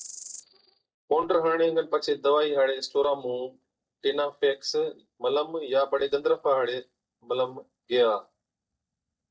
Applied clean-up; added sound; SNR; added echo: neural mask model DeepFilterNet 3.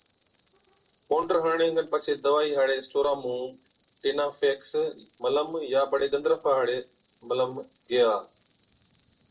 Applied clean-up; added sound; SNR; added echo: none; Insect; 12 dB; reverberation time 0.2 s.